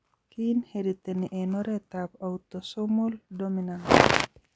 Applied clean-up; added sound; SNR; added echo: none; none; none; none.